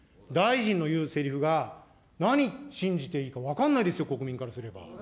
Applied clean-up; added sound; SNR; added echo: none; none; none; none.